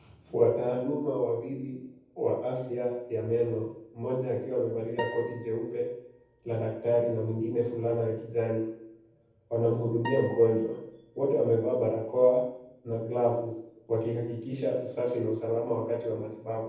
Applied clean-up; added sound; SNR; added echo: none; Acoustic guitar; 13 dB; reverberation time 0.9 s.